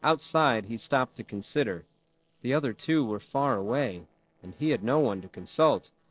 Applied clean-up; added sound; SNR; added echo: neural separator model SepFormer DNS4.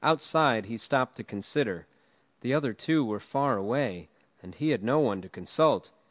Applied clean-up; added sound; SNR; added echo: none; none; none; none.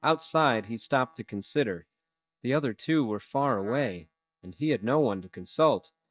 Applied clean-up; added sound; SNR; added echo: neural mask model DeepFilterNet 3.